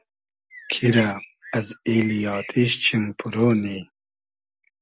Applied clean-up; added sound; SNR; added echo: none; Bird; 17 dB; none.